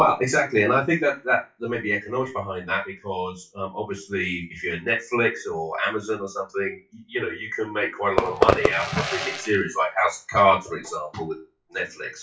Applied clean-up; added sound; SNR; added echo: classical method WPE with log-MMSE.